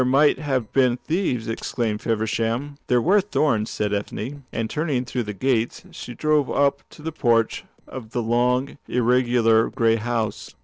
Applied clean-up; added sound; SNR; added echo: neural separator model SepFormer DNS4.